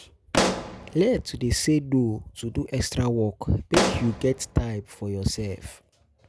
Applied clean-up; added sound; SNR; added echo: none; Explosion; 3 dB; none.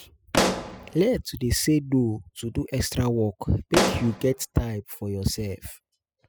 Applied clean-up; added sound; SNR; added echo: classical method spectral subtraction.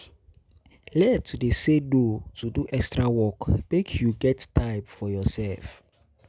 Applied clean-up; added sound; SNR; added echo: none; none; none; none.